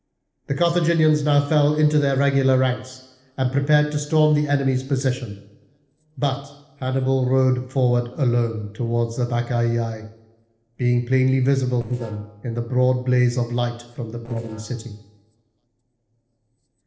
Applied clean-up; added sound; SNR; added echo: neural separator model SepFormer DNS4.